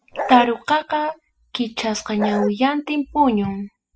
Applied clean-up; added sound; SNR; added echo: classical method spectral subtraction.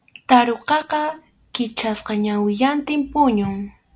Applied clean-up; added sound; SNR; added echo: none; none; none; none.